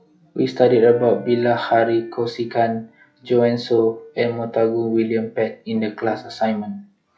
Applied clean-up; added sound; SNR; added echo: classical method log-MMSE.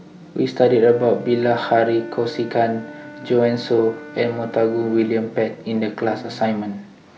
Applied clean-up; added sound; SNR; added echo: none; Wind instrument, woodwind instrument; 19 dB; none.